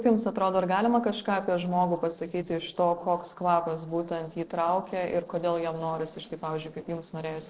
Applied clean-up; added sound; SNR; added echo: neural separator model SepFormer DNS4.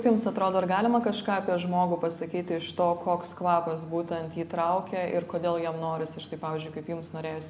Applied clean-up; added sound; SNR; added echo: none; none; none; none.